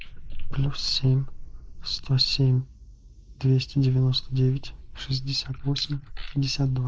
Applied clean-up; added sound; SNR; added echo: neural mask model Resemble Enhance denoiser.